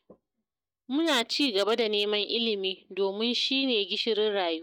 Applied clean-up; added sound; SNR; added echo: neural mask model DeepFilterNet 3.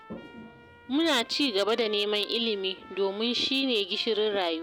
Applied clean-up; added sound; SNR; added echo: none; Toilet flush + Trumpet; 20 dB; none.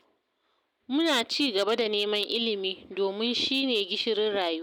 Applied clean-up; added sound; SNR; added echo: none; none; none; none.